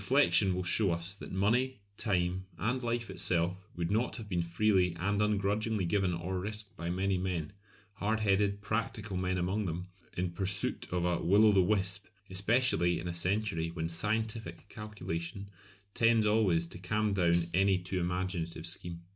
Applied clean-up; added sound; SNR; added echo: none; Tambourine; 6 dB; none.